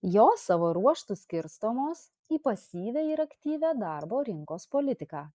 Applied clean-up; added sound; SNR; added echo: neural mask model Resemble Enhance denoiser.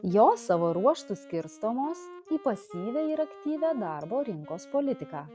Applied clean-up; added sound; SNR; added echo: none; Wind instrument, woodwind instrument; 18 dB; none.